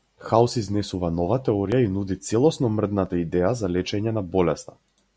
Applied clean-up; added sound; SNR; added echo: none; none; none; none.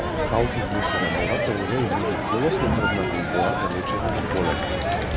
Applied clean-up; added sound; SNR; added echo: none; Crowd; -3 dB; none.